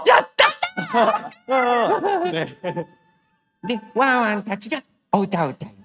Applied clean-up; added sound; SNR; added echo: neural mask model RNNoise.